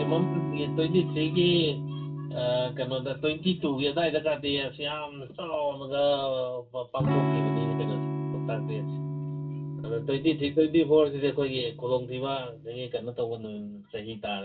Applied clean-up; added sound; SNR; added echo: none; Electric guitar / Strum; 5 dB; reverberation time 0.2 s.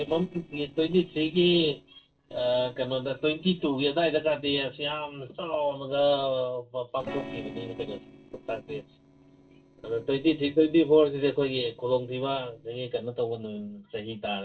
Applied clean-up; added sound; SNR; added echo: neural separator model SepFormer DNS4.